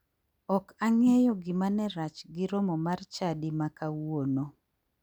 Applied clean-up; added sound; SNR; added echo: none; Snare drum; 18 dB; none.